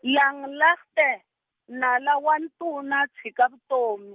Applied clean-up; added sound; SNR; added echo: none; none; none; none.